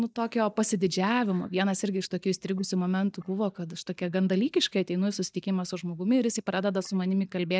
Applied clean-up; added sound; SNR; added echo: neural mask model DeepFilterNet 3.